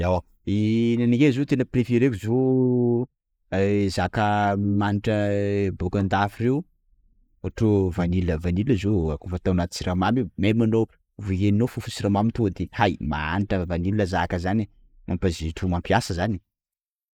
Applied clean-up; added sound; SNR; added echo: neural mask model Resemble Enhance denoiser.